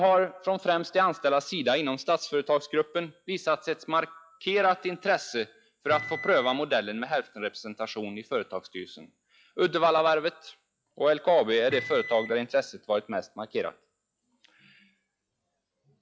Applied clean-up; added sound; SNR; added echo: classical method log-MMSE.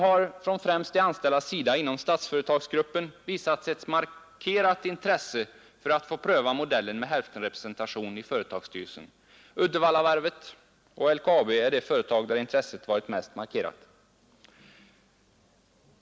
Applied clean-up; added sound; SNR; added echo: none; none; none; none.